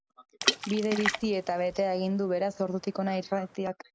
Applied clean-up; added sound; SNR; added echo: none; Water / Splash, splatter; 5 dB; none.